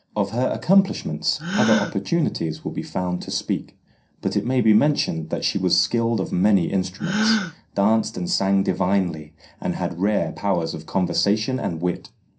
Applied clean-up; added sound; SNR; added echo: none; Gasp; 10 dB; reverberation time 0.3 s.